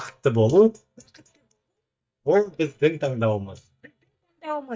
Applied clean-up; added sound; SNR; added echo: neural mask model DeepFilterNet 3.